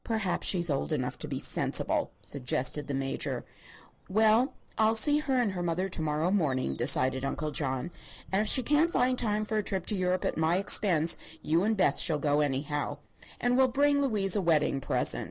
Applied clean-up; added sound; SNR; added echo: neural separator model SepFormer DNS4.